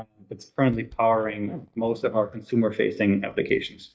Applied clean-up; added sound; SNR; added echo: neural mask model DeepFilterNet 3.